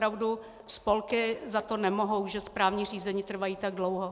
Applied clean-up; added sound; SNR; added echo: none; none; none; none.